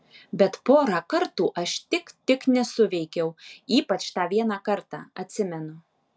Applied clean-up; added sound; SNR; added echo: none; none; none; none.